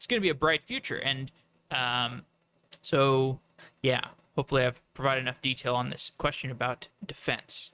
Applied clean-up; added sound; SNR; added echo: neural mask model RNNoise.